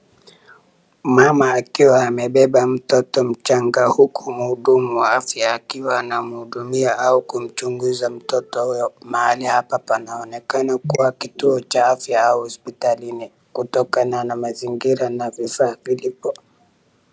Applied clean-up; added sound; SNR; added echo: none; none; none; none.